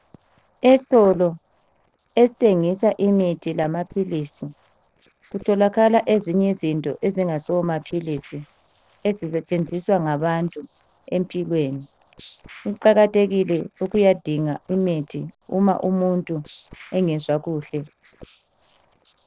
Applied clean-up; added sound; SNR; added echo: neural separator model SepFormer DNS4.